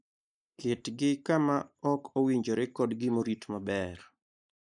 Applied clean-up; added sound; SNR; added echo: neural mask model Resemble Enhance denoiser.